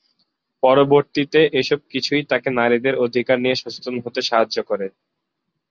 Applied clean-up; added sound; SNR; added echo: none; none; none; none.